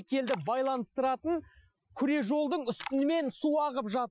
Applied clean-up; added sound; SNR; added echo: classical method Wiener filter.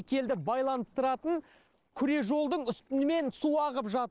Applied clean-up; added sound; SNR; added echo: neural separator model SepFormer DNS4.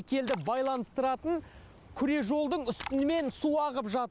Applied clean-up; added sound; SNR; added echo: none; Splash, splatter; 16 dB; none.